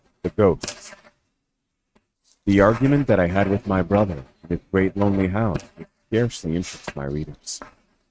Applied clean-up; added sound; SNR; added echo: neural mask model RNNoise.